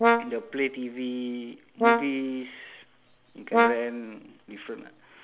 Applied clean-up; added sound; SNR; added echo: none; Brass instrument; -5 dB; none.